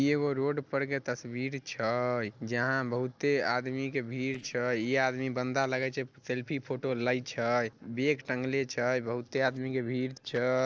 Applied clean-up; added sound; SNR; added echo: neural separator model SepFormer DNS4.